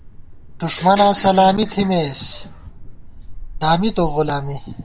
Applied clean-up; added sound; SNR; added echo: none; Thunder; 12 dB; none.